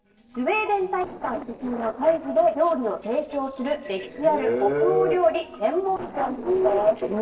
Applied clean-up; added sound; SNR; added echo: neural separator model SepFormer DNS4.